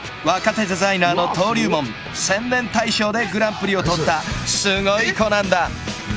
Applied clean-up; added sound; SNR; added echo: none; Fixed-wing aircraft, airplane; 20 dB; none.